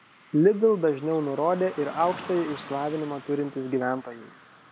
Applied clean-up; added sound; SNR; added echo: none; Car passing by / Traffic noise, roadway noise; 18 dB; none.